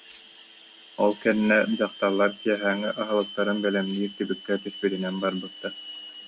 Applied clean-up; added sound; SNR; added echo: none; Rattle (instrument); 19 dB; none.